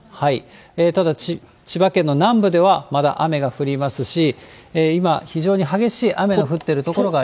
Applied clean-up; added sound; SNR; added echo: none; none; none; none.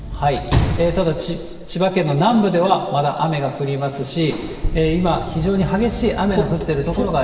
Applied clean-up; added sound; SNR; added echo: none; Sliding door / Slam; 8 dB; reverberation time 2.1 s.